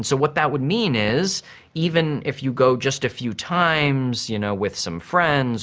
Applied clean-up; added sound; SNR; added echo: none; none; none; none.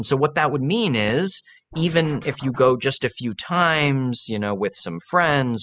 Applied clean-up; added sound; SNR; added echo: classical method spectral subtraction.